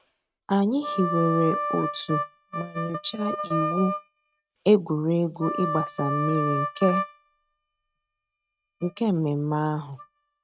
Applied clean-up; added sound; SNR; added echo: neural mask model RNNoise.